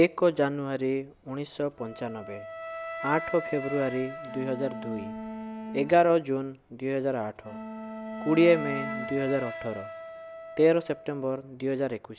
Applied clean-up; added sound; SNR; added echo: none; Bowed string instrument + Wind instrument, woodwind instrument; 11 dB; none.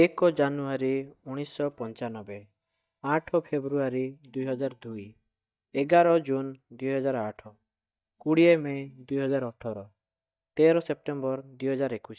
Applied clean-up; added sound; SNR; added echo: neural mask model DeepFilterNet 3.